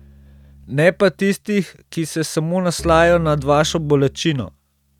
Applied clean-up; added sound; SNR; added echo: neural mask model RNNoise.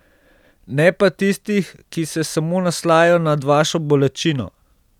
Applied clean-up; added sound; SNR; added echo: none; none; none; none.